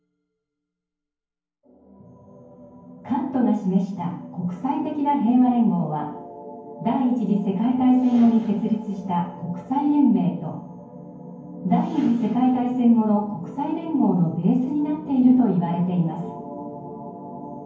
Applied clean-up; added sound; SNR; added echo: none; none; none; reverberation time 0.9 s.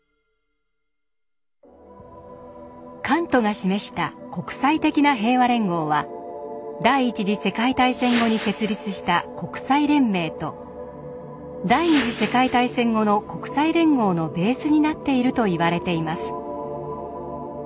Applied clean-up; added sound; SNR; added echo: none; none; none; none.